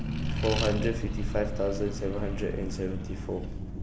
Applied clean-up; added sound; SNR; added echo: none; Accelerating, revving, vroom; 0 dB; none.